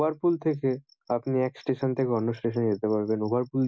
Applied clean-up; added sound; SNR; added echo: none; none; none; none.